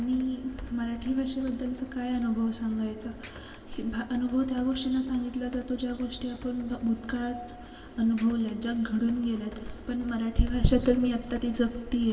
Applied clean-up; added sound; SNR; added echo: none; Computer keyboard; 20 dB; reverberation time 2.7 s.